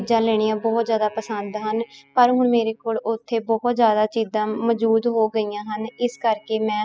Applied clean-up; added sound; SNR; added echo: classical method spectral subtraction.